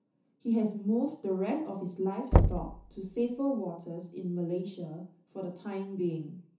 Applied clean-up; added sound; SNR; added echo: none; Knock / Wood; -3 dB; reverberation time 0.9 s.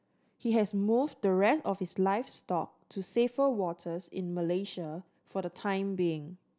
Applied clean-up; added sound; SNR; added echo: none; none; none; none.